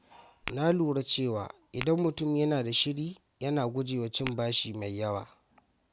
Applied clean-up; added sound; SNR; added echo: none; Tap / Glass; 17 dB; none.